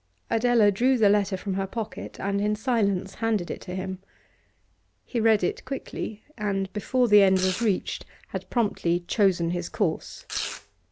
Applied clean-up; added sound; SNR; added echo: none; Domestic sounds, home sounds; 10 dB; none.